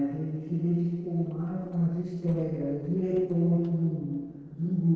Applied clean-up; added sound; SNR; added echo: neural separator model SepFormer DNS4.